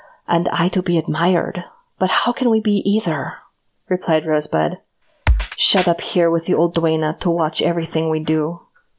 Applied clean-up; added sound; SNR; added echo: none; Drum kit; 1 dB; none.